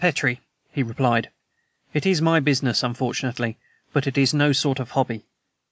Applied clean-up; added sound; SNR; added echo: none; none; none; none.